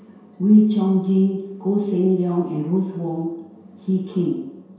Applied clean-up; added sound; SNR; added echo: none; none; none; reverberation time 0.7 s.